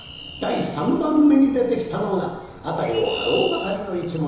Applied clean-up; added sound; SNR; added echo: none; Chirp, tweet; 15 dB; reverberation time 1.0 s.